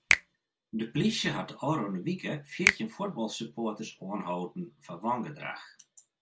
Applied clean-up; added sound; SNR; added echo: none; Finger snapping; 1 dB; none.